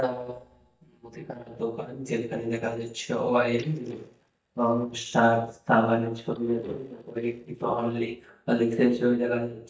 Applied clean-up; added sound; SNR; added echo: neural mask model DeepFilterNet 3.